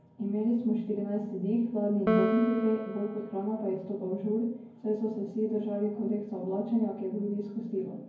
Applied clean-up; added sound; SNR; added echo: none; Piano; 4 dB; reverberation time 0.9 s.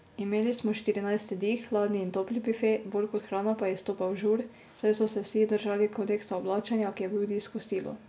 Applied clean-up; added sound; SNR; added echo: none; none; none; none.